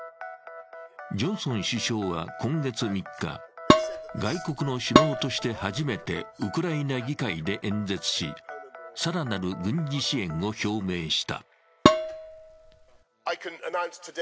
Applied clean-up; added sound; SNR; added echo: none; Dishes, pots, and pans; -5 dB; none.